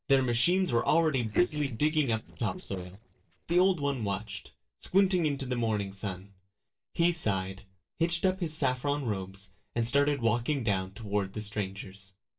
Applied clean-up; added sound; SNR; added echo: neural separator model SepFormer DNS4.